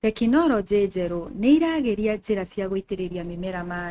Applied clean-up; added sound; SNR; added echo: neural mask model RNNoise.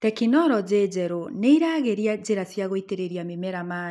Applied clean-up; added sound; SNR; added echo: none; none; none; none.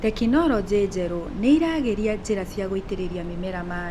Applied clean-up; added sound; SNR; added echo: none; Train; 11 dB; none.